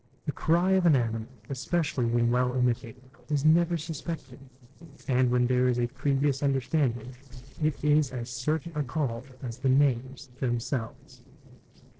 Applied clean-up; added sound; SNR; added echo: neural separator model SepFormer DNS4.